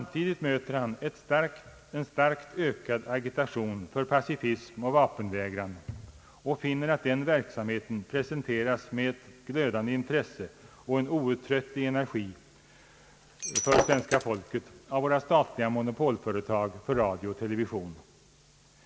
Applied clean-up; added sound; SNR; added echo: none; Shatter; 1 dB; none.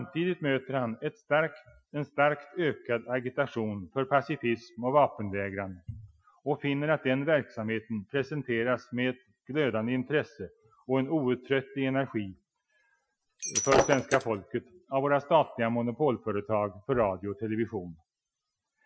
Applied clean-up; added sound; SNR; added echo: classical method Wiener filter.